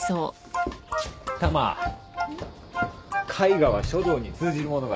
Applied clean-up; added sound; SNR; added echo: none; none; none; none.